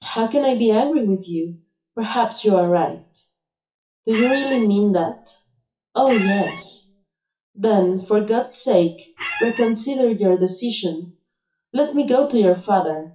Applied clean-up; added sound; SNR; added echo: classical method WPE with log-MMSE.